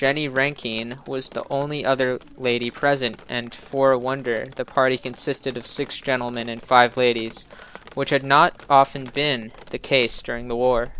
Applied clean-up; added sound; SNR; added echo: none; Drip; 19 dB; none.